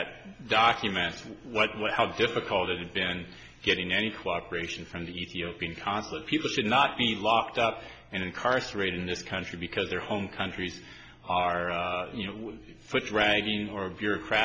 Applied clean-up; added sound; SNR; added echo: none; none; none; none.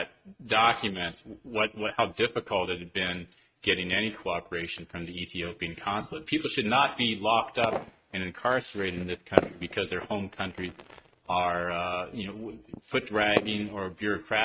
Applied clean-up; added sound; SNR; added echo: neural mask model RNNoise.